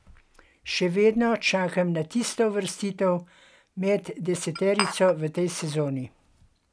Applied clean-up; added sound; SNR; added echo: none; Glass; 8 dB; none.